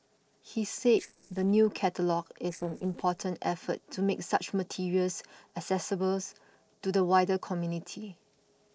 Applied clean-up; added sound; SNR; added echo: neural separator model SepFormer DNS4.